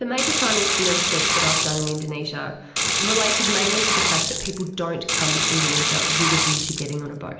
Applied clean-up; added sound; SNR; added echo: none; Sink (filling or washing) / Water; -5 dB; reverberation time 0.9 s.